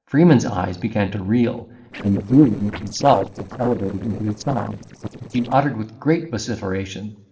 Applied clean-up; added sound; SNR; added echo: neural separator model SepFormer DNS4.